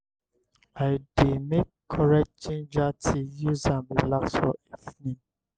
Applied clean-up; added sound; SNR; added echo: none; none; none; none.